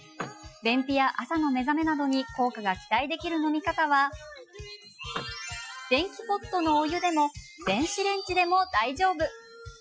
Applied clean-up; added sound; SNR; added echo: classical method Wiener filter.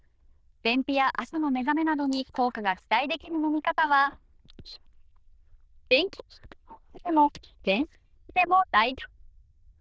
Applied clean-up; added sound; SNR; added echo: neural diffusion model UNIVERSE++.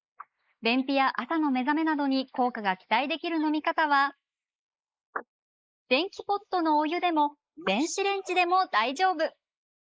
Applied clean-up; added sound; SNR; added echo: neural mask model Resemble Enhance denoiser.